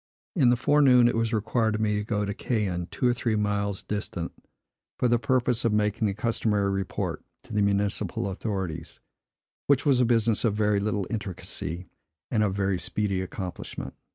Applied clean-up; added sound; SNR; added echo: none; none; none; none.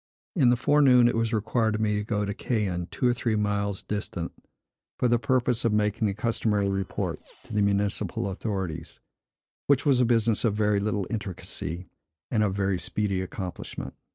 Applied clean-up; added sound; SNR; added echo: neural separator model SepFormer DNS4.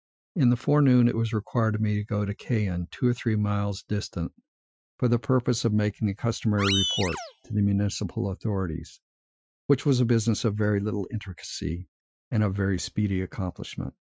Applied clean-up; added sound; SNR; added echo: classical method Wiener filter.